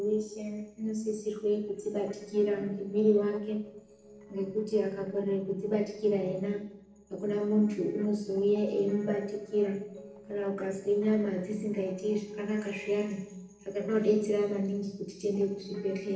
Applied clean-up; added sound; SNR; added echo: neural separator model SepFormer DNS4.